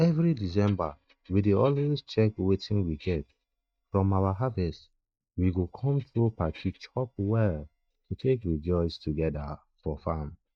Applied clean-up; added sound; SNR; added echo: neural mask model DeepFilterNet 3.